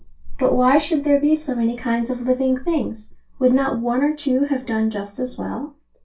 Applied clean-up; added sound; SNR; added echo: none; none; none; reverberation time 0.2 s.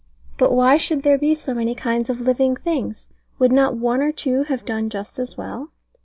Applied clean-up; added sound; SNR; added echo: none; none; none; none.